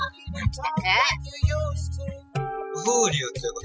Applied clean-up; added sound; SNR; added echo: classical method spectral subtraction.